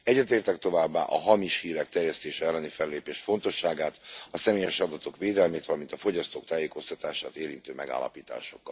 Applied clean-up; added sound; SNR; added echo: none; none; none; none.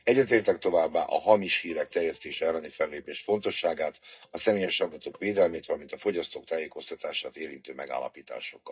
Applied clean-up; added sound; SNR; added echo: neural mask model DeepFilterNet 3.